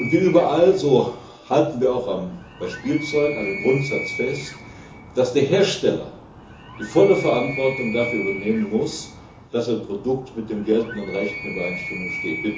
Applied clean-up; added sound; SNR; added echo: none; Animal; 12 dB; reverberation time 0.7 s.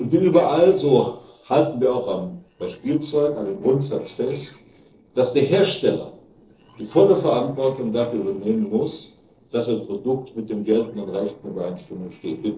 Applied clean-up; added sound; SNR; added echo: neural separator model SepFormer DNS4.